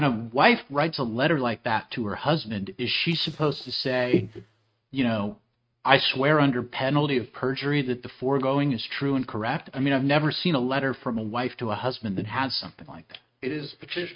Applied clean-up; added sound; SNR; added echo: neural mask model RNNoise.